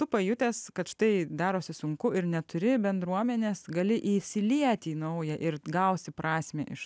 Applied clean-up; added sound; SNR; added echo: none; none; none; none.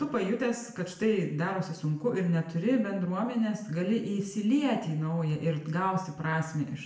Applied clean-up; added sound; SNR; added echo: none; none; none; reverberation time 0.7 s.